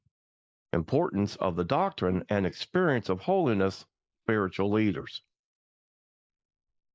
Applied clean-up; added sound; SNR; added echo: neural mask model Resemble Enhance denoiser.